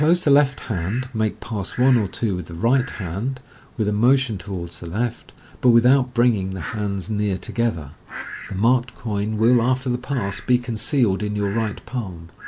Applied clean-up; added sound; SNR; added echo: none; Fowl; 20 dB; none.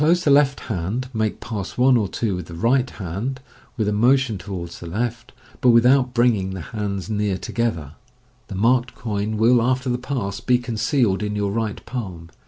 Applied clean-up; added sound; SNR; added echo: none; none; none; none.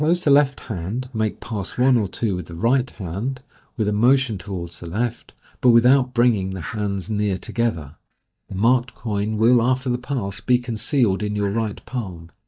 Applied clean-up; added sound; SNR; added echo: neural mask model DeepFilterNet 3.